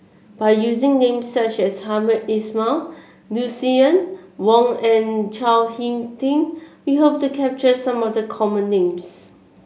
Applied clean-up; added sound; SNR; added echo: none; none; none; none.